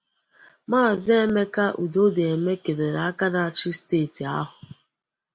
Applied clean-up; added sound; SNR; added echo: none; none; none; none.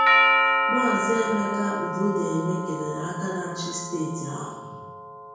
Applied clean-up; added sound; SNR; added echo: none; Doorbell; -3 dB; reverberation time 1.0 s.